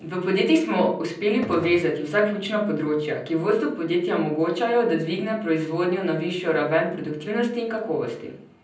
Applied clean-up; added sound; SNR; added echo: none; Gunshot, gunfire; 13 dB; reverberation time 0.6 s.